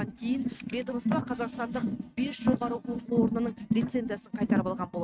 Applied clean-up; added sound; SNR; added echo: neural mask model RNNoise.